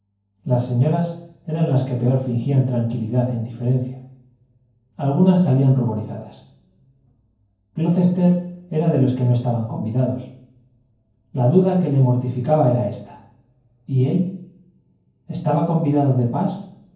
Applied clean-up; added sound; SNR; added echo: none; none; none; reverberation time 0.9 s.